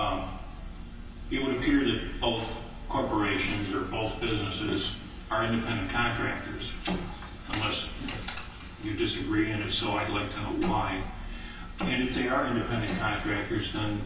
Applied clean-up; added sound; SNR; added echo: none; none; none; reverberation time 0.2 s.